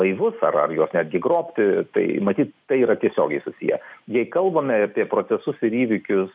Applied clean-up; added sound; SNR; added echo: none; none; none; none.